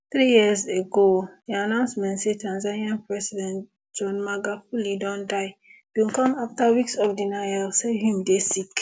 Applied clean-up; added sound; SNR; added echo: none; none; none; none.